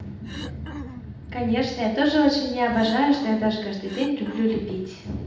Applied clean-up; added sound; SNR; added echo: none; Cough; 15 dB; reverberation time 0.8 s.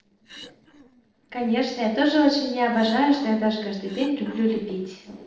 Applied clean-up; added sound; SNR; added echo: neural separator model SepFormer DNS4.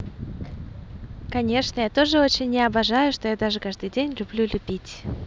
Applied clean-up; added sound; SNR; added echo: none; none; none; none.